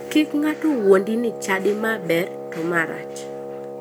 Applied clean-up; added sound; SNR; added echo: none; Wind instrument, woodwind instrument; 11 dB; none.